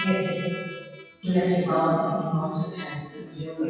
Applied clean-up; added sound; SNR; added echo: classical method WPE with log-MMSE.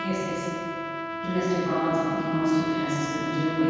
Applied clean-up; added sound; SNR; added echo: none; Trumpet; 5 dB; reverberation time 2.1 s.